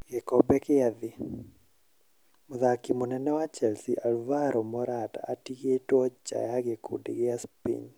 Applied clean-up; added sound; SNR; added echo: none; none; none; none.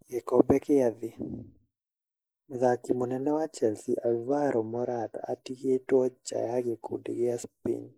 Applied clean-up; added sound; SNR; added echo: neural mask model Resemble Enhance denoiser.